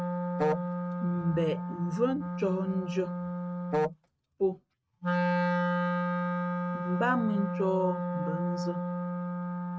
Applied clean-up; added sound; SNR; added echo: neural mask model RNNoise.